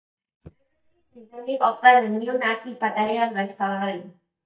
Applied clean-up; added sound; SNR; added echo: neural mask model DeepFilterNet 3.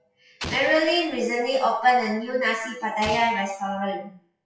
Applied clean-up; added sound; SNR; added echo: classical method WPE with log-MMSE.